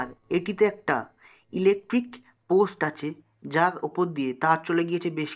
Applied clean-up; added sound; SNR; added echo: neural separator model SepFormer DNS4.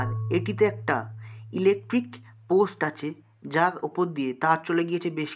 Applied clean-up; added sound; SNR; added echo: none; Marimba, xylophone / Wood; 12 dB; none.